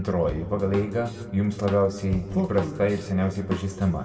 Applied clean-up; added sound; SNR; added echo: none; Drum / Drum kit; 13 dB; reverberation time 1.7 s.